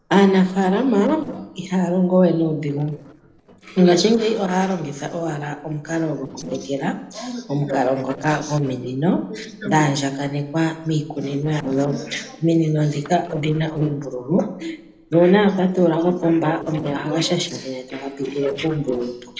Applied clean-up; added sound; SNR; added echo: neural separator model SepFormer DNS4.